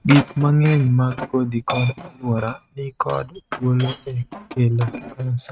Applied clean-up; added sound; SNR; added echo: neural mask model RNNoise.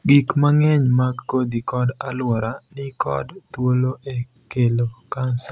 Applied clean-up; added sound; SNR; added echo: none; none; none; none.